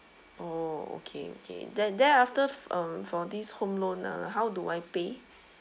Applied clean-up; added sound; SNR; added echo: none; none; none; none.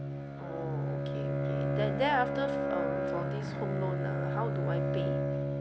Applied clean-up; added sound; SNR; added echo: none; Bowed string instrument; -5 dB; none.